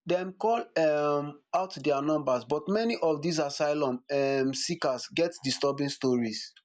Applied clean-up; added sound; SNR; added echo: none; none; none; none.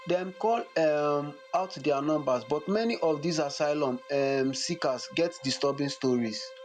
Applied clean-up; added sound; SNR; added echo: none; Bowed string instrument; 19 dB; none.